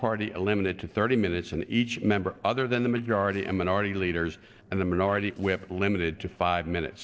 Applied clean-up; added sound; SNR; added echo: neural separator model SepFormer DNS4.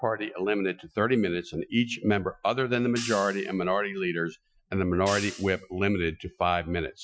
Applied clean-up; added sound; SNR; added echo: classical method Wiener filter.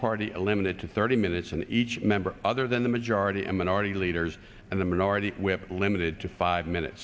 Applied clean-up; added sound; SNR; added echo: none; none; none; none.